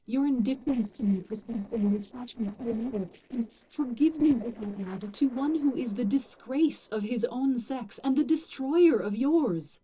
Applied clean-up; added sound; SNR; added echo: neural separator model SepFormer DNS4.